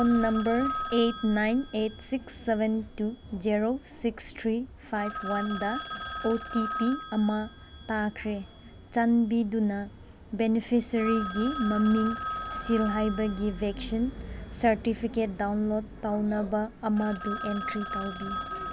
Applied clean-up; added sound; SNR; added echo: none; Telephone; 10 dB; none.